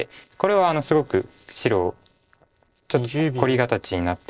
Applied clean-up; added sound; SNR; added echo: neural separator model SepFormer DNS4.